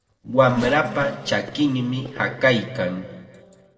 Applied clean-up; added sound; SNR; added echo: neural separator model SepFormer DNS4.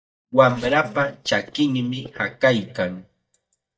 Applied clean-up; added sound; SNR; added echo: neural mask model DeepFilterNet 3.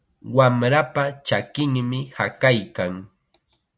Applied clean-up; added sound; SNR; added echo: none; none; none; none.